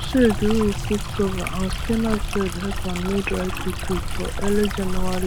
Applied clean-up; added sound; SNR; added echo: none; Stream; 1 dB; none.